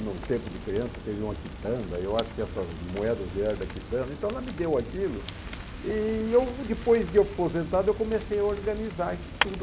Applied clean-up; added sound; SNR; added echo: none; Fire; 9 dB; none.